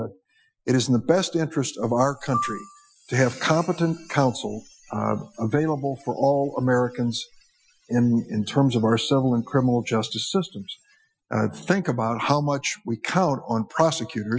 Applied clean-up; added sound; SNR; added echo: classical method Wiener filter.